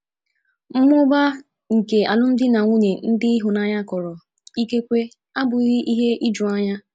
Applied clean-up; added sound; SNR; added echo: none; none; none; none.